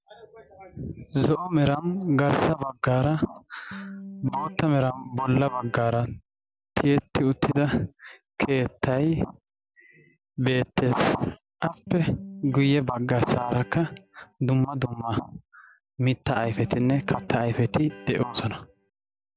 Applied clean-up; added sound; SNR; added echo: none; Electric guitar; 17 dB; none.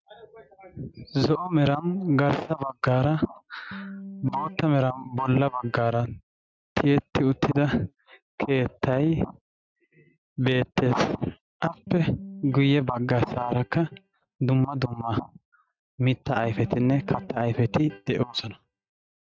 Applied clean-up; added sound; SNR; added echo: neural mask model RNNoise.